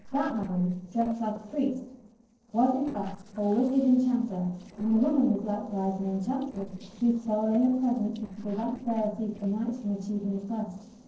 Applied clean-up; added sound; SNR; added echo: neural separator model SepFormer DNS4.